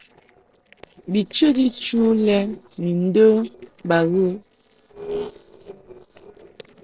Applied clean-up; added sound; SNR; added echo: neural separator model SepFormer DNS4.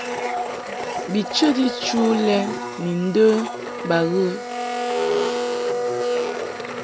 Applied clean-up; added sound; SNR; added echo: none; Domestic sounds, home sounds; 3 dB; none.